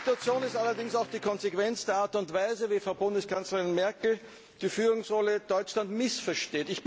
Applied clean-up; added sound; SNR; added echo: none; Acoustic guitar / Strum; 19 dB; none.